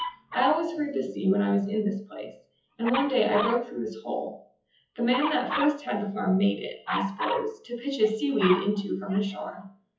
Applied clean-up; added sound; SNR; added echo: classical method WPE with log-MMSE.